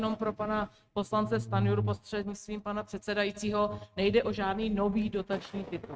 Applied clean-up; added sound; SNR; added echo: neural mask model RNNoise.